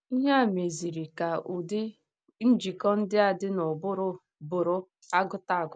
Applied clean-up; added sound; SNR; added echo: none; none; none; none.